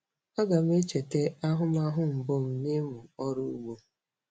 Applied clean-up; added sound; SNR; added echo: none; none; none; none.